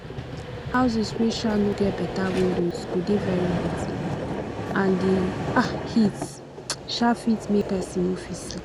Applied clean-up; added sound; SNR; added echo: none; Vehicle; 5 dB; none.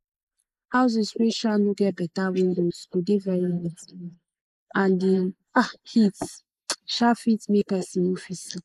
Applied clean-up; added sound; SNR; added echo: neural mask model Resemble Enhance denoiser.